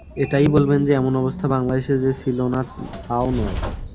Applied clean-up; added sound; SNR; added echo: none; Train; 12 dB; none.